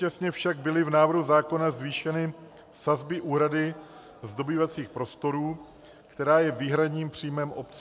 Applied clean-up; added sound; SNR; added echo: none; none; none; none.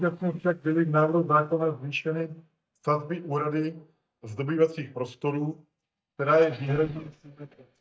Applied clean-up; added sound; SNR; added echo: neural mask model DeepFilterNet 3.